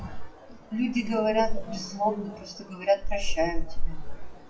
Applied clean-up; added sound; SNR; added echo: classical method WPE with log-MMSE.